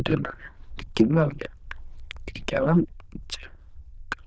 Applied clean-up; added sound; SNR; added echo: neural diffusion model UNIVERSE++.